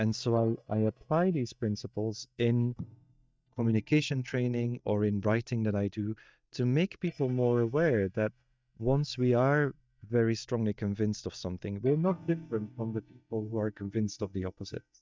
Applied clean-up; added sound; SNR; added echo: neural mask model DeepFilterNet 3.